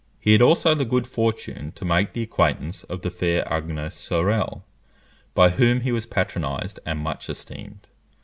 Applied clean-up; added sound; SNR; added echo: none; none; none; none.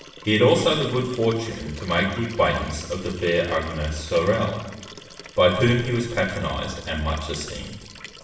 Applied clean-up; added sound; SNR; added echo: none; Liquid; 18 dB; reverberation time 1.0 s.